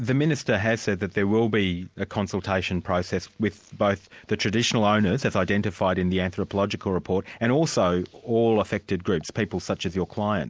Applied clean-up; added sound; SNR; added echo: none; none; none; none.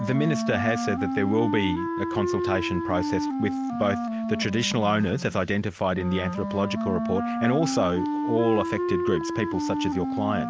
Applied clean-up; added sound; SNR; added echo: none; Wind instrument, woodwind instrument; 2 dB; none.